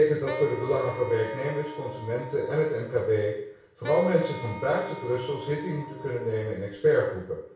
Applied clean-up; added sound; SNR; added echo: none; Wind instrument, woodwind instrument; 14 dB; reverberation time 0.6 s.